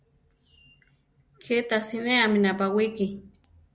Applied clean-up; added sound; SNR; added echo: none; none; none; none.